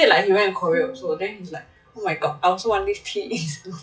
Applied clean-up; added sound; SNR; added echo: classical method WPE with log-MMSE.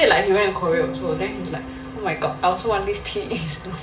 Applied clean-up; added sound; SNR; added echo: none; Electric guitar / Strum; 12 dB; reverberation time 0.6 s.